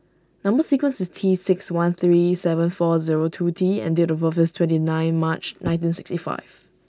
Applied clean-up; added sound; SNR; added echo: none; none; none; none.